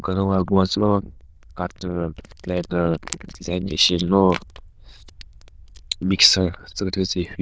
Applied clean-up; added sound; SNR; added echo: neural diffusion model UNIVERSE++.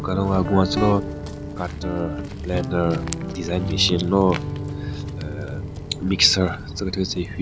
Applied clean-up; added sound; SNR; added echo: none; Guitar + Walk, footsteps; 5 dB; none.